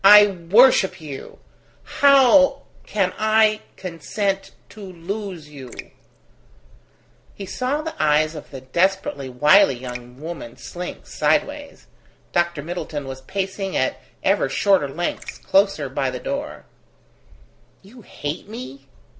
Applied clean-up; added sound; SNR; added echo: none; Raindrop; 17 dB; none.